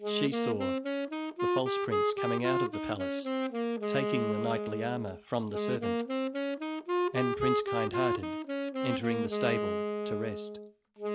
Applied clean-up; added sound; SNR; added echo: none; Wind instrument, woodwind instrument; -4 dB; none.